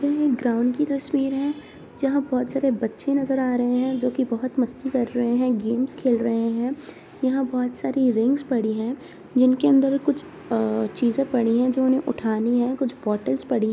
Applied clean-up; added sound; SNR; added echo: none; none; none; none.